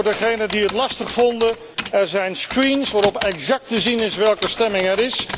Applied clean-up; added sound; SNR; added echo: none; Typing; 10 dB; none.